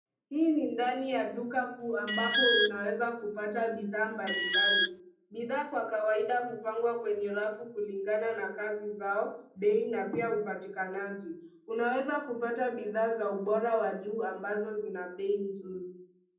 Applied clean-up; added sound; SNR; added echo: none; Alarm; -3 dB; reverberation time 0.6 s.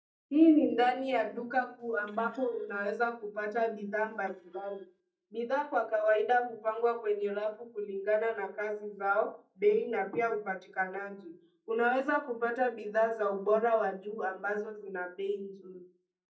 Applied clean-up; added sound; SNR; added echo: neural mask model DeepFilterNet 3.